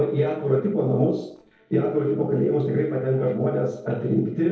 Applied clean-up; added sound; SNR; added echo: neural separator model SepFormer DNS4.